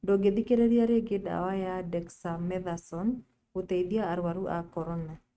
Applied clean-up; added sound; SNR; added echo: neural mask model RNNoise.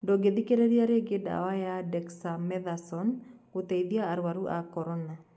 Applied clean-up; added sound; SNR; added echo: none; none; none; none.